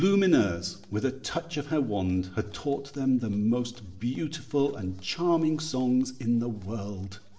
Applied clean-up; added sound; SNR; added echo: none; Zipper (clothing); 20 dB; reverberation time 0.6 s.